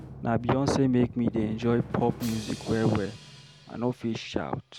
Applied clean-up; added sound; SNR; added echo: none; Drum; 16 dB; none.